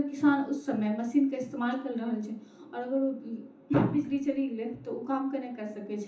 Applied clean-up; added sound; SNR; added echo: none; none; none; reverberation time 0.7 s.